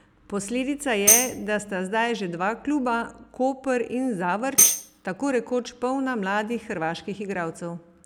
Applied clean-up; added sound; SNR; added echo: none; Tambourine; -2 dB; none.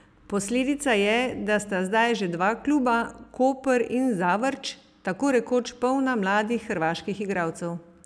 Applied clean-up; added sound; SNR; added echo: none; none; none; none.